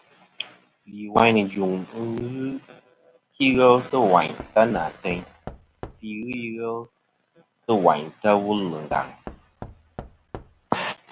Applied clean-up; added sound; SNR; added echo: none; Knock / Wood; 18 dB; none.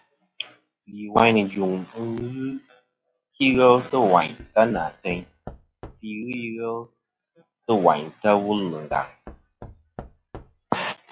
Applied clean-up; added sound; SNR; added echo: classical method log-MMSE.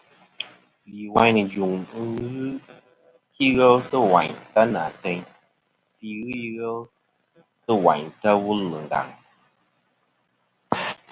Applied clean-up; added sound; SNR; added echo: none; none; none; none.